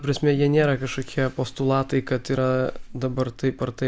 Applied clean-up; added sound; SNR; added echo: none; none; none; none.